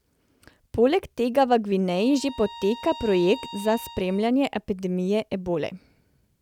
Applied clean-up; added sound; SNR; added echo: none; Bowed string instrument; 17 dB; none.